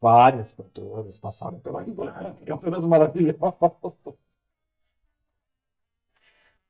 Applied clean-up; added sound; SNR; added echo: neural mask model DeepFilterNet 3.